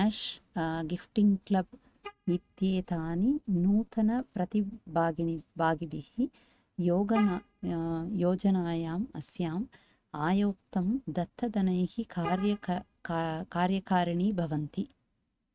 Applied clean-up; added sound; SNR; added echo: neural mask model RNNoise.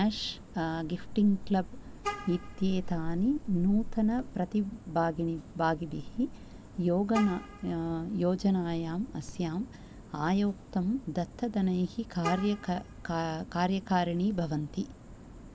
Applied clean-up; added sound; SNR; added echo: none; Vehicle horn, car horn, honking; 15 dB; none.